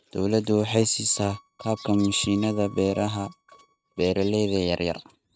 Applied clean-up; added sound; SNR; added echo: neural mask model RNNoise.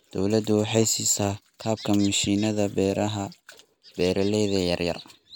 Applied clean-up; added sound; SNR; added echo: none; none; none; none.